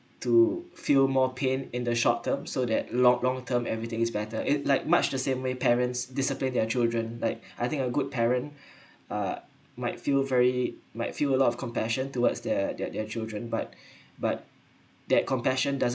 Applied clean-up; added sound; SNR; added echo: none; none; none; none.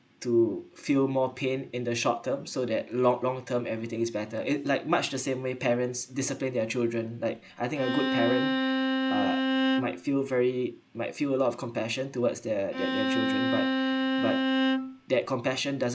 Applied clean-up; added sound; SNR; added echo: none; Bowed string instrument; -1 dB; none.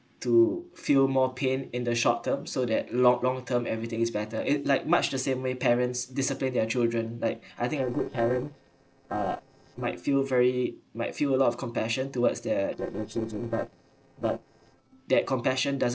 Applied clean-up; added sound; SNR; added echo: neural separator model SepFormer DNS4.